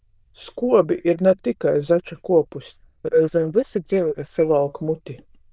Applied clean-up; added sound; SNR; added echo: neural diffusion model UNIVERSE++.